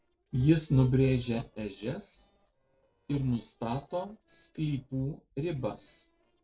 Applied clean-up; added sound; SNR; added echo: neural separator model SepFormer DNS4.